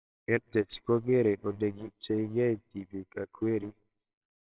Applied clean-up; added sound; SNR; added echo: neural separator model SepFormer WHAMR!.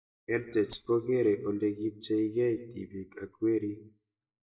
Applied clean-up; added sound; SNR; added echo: neural mask model DeepFilterNet 3.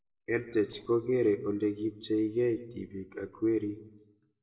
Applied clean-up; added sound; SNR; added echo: neural separator model SepFormer DNS4.